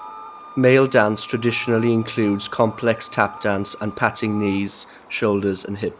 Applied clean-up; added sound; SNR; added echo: none; Wind instrument, woodwind instrument + Fowl; 19 dB; none.